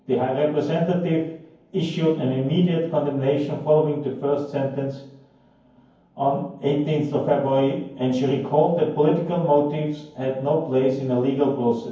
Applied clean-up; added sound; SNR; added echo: none; none; none; reverberation time 0.9 s.